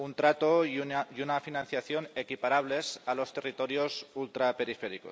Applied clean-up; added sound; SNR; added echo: none; none; none; none.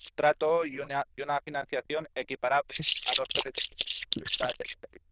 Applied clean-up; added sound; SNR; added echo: neural diffusion model UNIVERSE++.